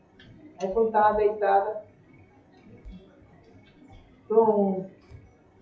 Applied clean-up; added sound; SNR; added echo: classical method WPE with log-MMSE.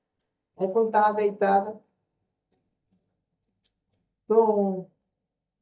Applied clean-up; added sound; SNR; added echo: neural mask model DeepFilterNet 3.